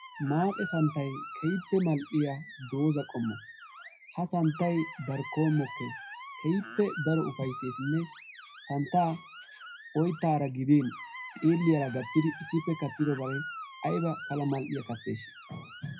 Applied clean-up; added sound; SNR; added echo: classical method WPE with log-MMSE.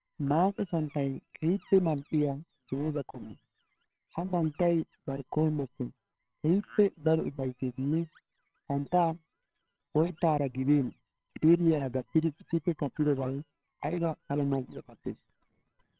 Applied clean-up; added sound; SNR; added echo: neural separator model SepFormer WHAMR!.